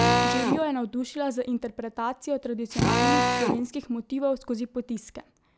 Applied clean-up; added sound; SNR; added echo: none; Drill; -1 dB; none.